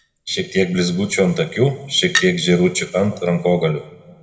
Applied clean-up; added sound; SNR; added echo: none; Chink, clink; 13 dB; reverberation time 1.5 s.